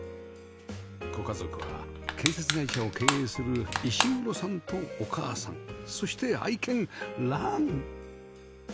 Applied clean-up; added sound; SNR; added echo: none; Crushing; 1 dB; none.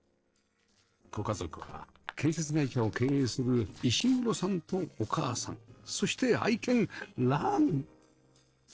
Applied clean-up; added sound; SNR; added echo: neural separator model SepFormer DNS4.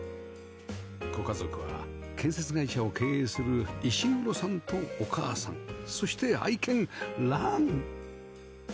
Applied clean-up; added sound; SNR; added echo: none; none; none; none.